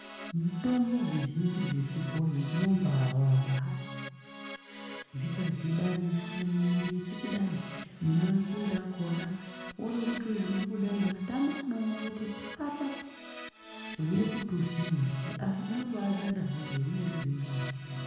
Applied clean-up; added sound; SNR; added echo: none; Keyboard (musical); 12 dB; reverberation time 1.0 s.